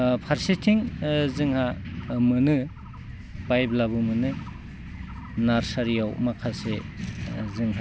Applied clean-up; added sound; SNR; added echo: none; none; none; none.